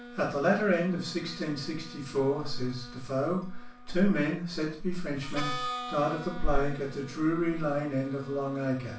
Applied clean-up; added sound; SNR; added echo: none; Harmonica; 14 dB; reverberation time 0.3 s.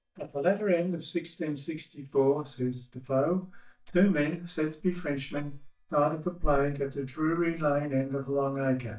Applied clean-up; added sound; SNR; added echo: neural mask model DeepFilterNet 3.